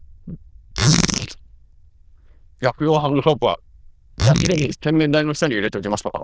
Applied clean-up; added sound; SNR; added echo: neural diffusion model UNIVERSE++.